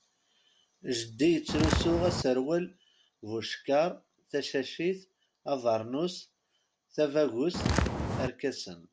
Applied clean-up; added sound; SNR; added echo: none; Walk, footsteps; -2 dB; none.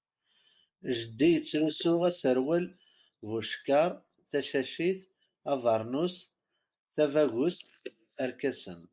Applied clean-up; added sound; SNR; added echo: neural mask model Resemble Enhance denoiser.